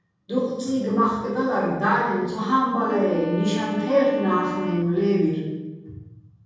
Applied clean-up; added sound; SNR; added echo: none; Wind instrument, woodwind instrument; 11 dB; reverberation time 1.3 s.